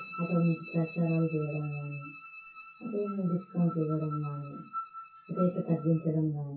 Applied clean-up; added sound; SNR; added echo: classical method WPE with log-MMSE.